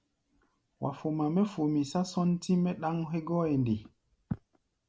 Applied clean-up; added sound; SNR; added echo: none; none; none; none.